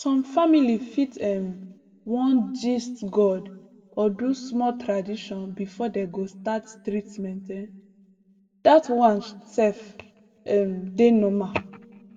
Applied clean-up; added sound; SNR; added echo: none; none; none; reverberation time 1.1 s.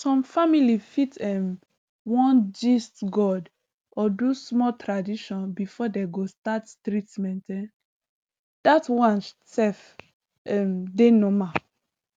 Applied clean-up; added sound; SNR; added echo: none; none; none; none.